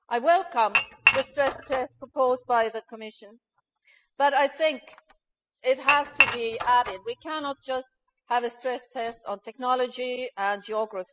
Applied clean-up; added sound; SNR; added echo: classical method spectral subtraction.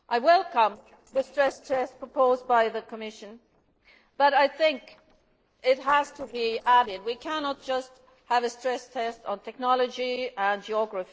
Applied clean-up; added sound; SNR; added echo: neural separator model SepFormer DNS4.